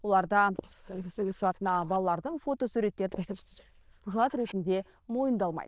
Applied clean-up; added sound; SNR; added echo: neural diffusion model UNIVERSE++.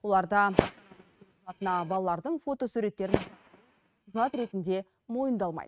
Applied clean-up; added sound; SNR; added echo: neural mask model RNNoise.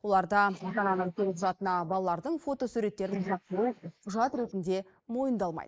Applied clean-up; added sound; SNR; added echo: neural mask model Resemble Enhance denoiser.